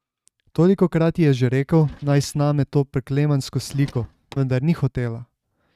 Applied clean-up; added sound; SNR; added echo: neural mask model RNNoise.